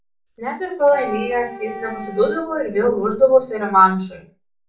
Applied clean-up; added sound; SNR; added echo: none; Wind instrument, woodwind instrument; 14 dB; reverberation time 0.3 s.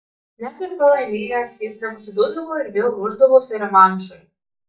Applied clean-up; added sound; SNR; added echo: neural mask model DeepFilterNet 3.